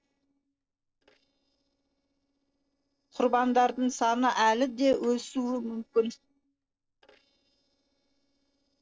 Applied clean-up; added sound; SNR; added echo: neural separator model SepFormer DNS4.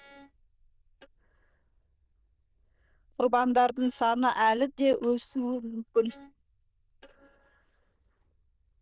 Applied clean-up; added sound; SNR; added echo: neural diffusion model UNIVERSE++.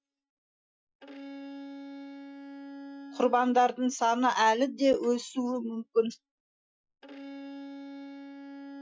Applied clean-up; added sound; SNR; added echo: classical method Wiener filter.